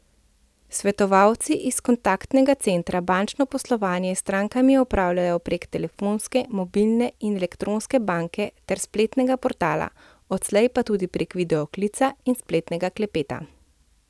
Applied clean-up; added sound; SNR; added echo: none; none; none; none.